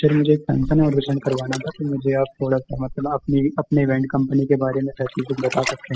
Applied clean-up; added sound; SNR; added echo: classical method spectral subtraction.